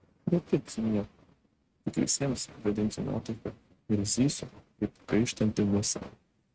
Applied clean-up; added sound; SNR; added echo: neural mask model RNNoise.